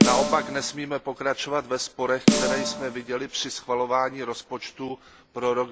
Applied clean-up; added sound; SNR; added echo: none; Snare drum; -1 dB; none.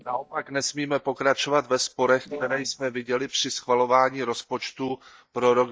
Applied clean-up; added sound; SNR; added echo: neural mask model DeepFilterNet 3.